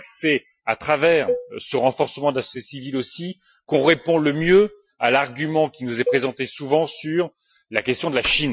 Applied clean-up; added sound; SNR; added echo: classical method Wiener filter.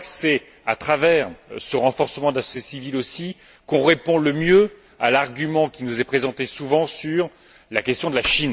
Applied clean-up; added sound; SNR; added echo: none; none; none; none.